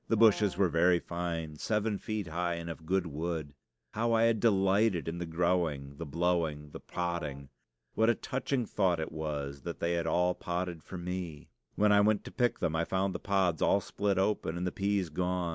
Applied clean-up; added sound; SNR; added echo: none; Brass instrument; 19 dB; none.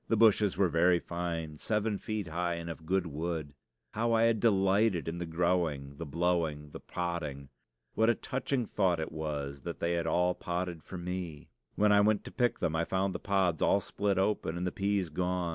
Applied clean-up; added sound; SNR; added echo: none; none; none; none.